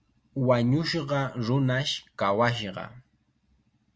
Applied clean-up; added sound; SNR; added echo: none; none; none; none.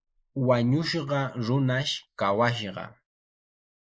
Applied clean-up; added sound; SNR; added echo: neural mask model Resemble Enhance denoiser.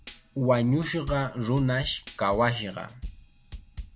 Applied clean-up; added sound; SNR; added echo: none; Drum / Drum kit; 15 dB; none.